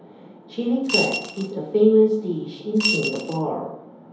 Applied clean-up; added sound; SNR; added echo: none; Coin (dropping) / Glass; 5 dB; reverberation time 0.8 s.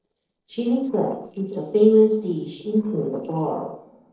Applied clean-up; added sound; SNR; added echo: neural separator model SepFormer DNS4.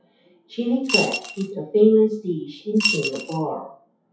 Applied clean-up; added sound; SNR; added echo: classical method WPE with log-MMSE.